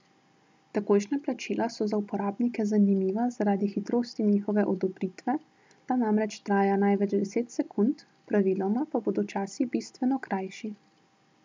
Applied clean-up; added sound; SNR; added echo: none; none; none; none.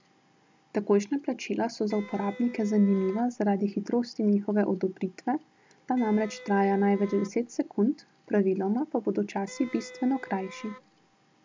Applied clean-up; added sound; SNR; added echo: none; Wind instrument, woodwind instrument; 19 dB; none.